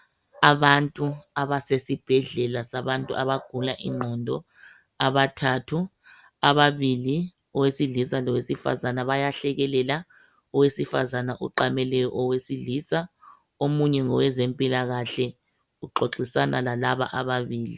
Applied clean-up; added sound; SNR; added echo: none; none; none; none.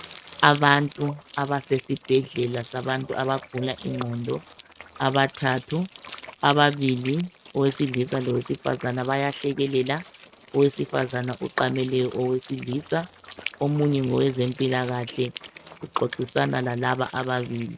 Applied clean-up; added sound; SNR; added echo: neural mask model RNNoise.